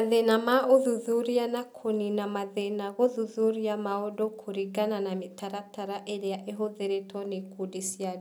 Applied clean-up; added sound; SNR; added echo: none; none; none; none.